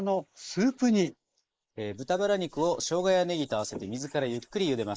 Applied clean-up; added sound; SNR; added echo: neural mask model Resemble Enhance denoiser.